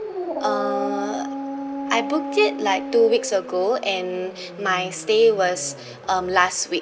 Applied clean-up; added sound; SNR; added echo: none; Dog; 8 dB; none.